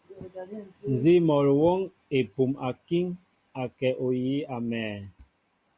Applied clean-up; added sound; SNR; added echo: none; none; none; none.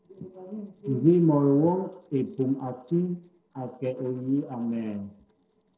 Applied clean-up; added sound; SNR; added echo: neural separator model SepFormer DNS4.